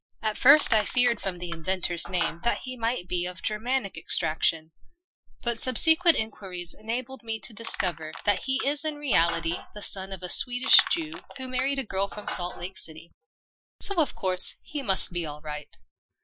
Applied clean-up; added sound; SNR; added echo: classical method Wiener filter.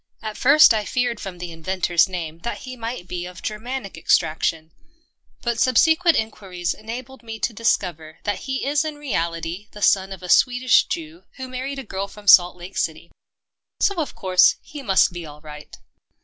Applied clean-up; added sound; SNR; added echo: none; none; none; none.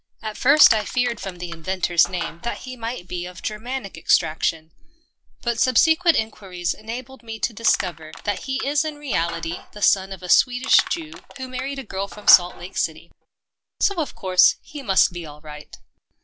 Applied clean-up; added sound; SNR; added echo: none; Crushing; 14 dB; none.